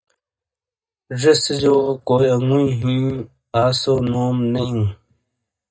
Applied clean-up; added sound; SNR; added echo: neural mask model DeepFilterNet 3.